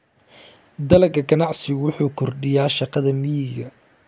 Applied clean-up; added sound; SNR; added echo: none; none; none; none.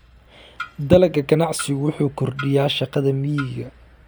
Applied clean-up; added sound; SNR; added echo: none; Clock; 19 dB; none.